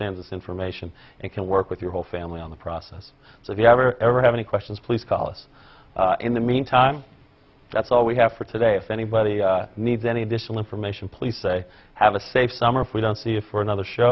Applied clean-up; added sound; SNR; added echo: none; none; none; none.